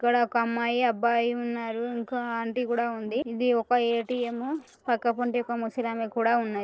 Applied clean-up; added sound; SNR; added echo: neural separator model SepFormer DNS4.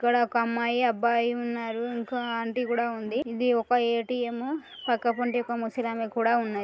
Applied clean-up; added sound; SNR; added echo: none; none; none; none.